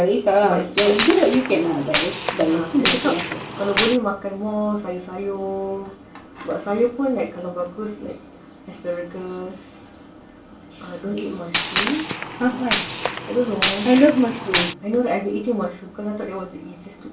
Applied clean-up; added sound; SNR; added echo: none; Gunshot, gunfire; 3 dB; reverberation time 0.3 s.